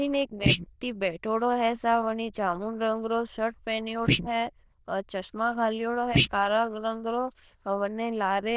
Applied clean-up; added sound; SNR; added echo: neural diffusion model UNIVERSE++.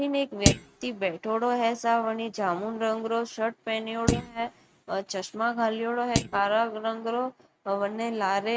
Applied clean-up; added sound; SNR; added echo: neural mask model RNNoise.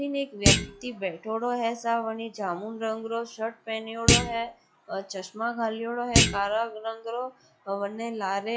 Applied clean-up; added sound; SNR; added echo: classical method log-MMSE.